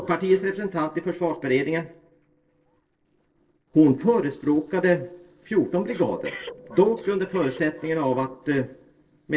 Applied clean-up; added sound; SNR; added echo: neural separator model SepFormer DNS4.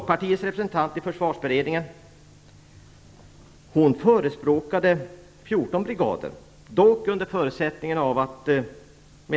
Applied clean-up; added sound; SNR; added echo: none; none; none; none.